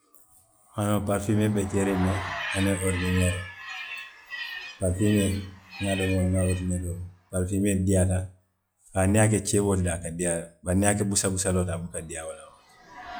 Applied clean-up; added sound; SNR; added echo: classical method log-MMSE.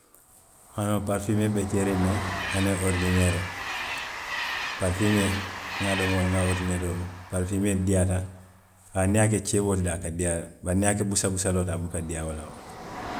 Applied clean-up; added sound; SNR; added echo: none; Train; 9 dB; none.